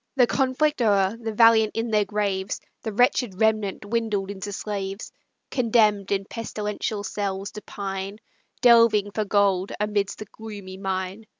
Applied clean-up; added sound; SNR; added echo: none; none; none; none.